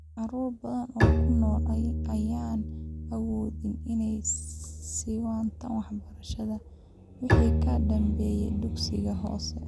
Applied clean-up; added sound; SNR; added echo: none; Bowed string instrument; -2 dB; none.